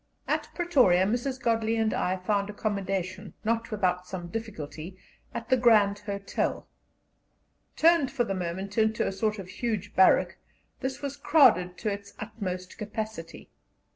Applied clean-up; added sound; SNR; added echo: none; none; none; none.